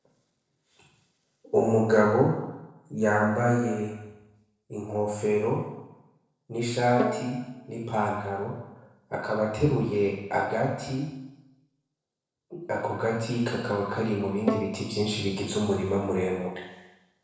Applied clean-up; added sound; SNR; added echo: neural separator model SepFormer DNS4.